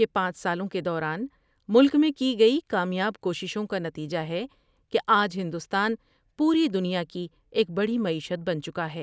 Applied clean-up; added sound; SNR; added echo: none; none; none; none.